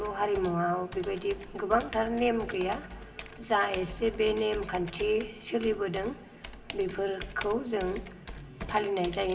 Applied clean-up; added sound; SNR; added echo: none; Computer keyboard; 13 dB; reverberation time 1.7 s.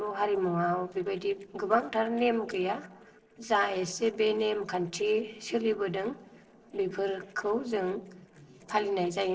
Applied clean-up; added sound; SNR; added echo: neural separator model SepFormer DNS4.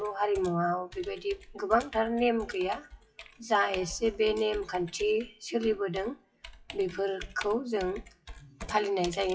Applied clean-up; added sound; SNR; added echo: classical method WPE with log-MMSE.